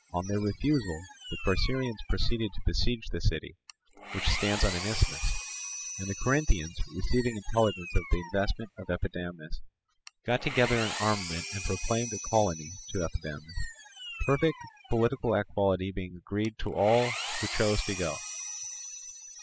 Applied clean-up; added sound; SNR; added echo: classical method spectral subtraction.